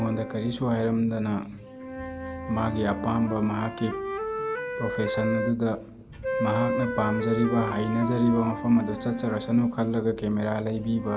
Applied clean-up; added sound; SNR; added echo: none; Wind instrument, woodwind instrument; 7 dB; none.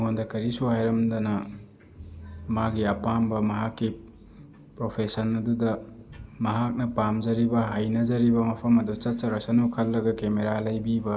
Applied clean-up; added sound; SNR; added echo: none; none; none; none.